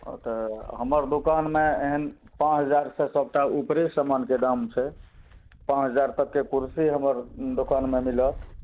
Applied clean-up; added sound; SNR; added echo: none; Wind; 19 dB; none.